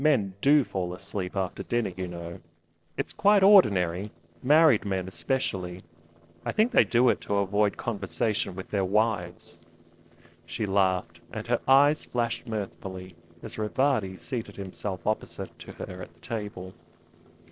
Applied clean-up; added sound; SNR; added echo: neural separator model SepFormer DNS4.